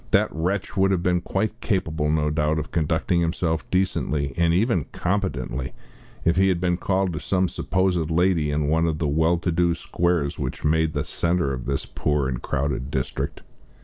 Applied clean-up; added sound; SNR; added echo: none; none; none; none.